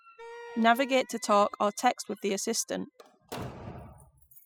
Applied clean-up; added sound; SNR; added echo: classical method spectral subtraction.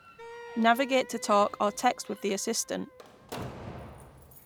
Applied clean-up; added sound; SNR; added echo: none; Slam + Wind instrument, woodwind instrument; 15 dB; none.